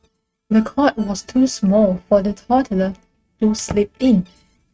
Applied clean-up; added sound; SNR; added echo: neural mask model RNNoise.